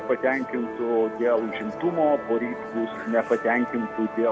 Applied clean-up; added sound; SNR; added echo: none; Musical instrument; 9 dB; none.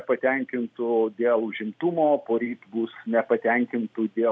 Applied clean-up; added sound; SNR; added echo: none; none; none; none.